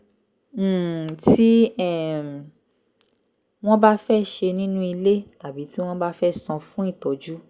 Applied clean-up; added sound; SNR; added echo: none; none; none; none.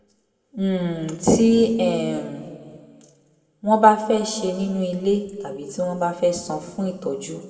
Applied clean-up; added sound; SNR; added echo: none; none; none; reverberation time 1.5 s.